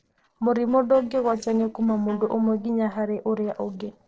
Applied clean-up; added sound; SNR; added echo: neural separator model SepFormer DNS4.